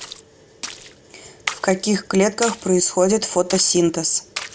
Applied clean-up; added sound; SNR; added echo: none; Splash, splatter; 14 dB; none.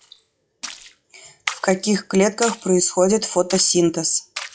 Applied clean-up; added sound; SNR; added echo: classical method log-MMSE.